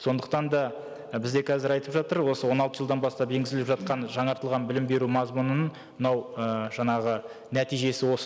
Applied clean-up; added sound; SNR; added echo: none; none; none; none.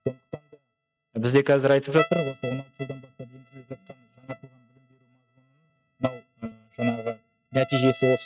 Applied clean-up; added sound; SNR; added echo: neural mask model RNNoise.